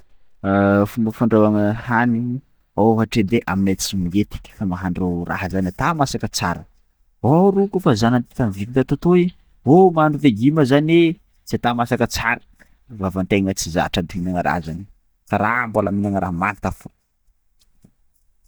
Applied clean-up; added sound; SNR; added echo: neural mask model DeepFilterNet 3.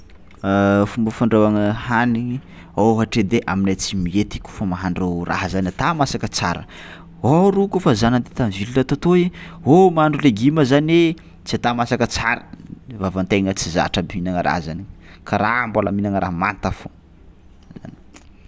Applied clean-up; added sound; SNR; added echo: none; none; none; none.